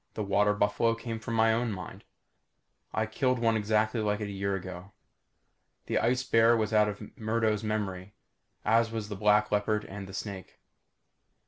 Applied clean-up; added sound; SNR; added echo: none; none; none; none.